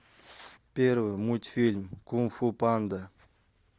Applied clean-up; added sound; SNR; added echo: none; none; none; none.